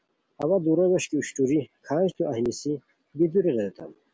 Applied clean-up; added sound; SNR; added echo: none; none; none; none.